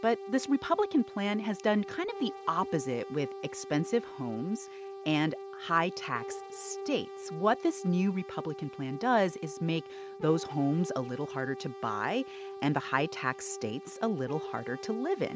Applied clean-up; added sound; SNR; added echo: none; Brass instrument; 11 dB; none.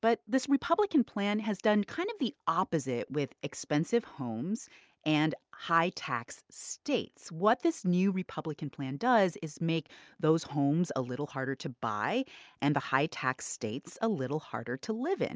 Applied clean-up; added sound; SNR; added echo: none; none; none; none.